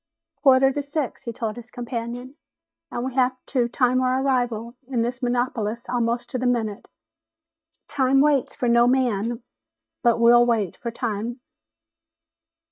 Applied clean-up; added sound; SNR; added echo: neural mask model DeepFilterNet 3.